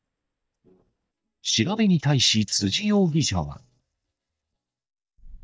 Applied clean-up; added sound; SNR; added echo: neural mask model DeepFilterNet 3.